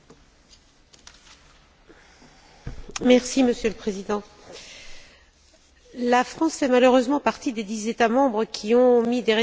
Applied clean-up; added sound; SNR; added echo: none; none; none; none.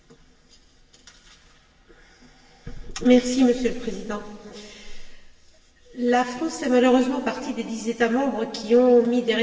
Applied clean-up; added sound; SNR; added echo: none; none; none; reverberation time 1.9 s.